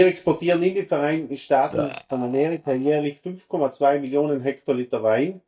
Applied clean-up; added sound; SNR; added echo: neural mask model DeepFilterNet 3.